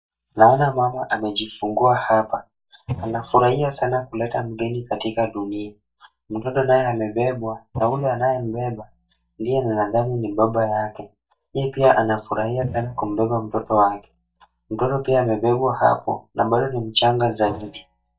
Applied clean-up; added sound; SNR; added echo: neural mask model DeepFilterNet 3.